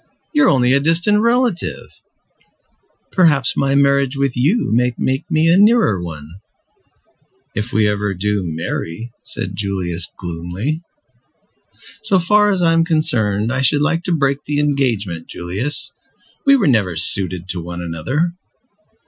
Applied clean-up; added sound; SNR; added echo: classical method Wiener filter.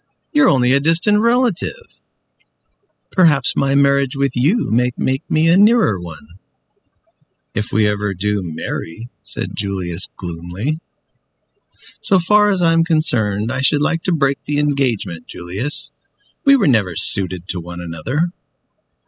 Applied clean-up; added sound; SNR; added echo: classical method spectral subtraction.